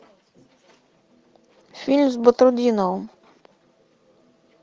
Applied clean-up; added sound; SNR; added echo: none; none; none; none.